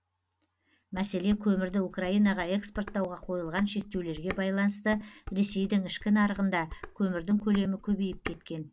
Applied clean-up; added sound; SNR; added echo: none; Dishes, pots, and pans; 16 dB; none.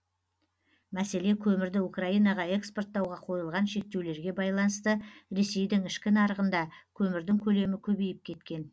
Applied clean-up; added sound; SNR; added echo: none; none; none; none.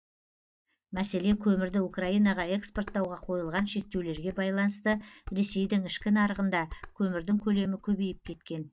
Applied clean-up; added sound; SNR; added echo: neural mask model DeepFilterNet 3.